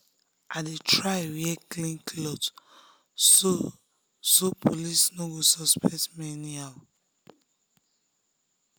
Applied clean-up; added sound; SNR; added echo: none; none; none; none.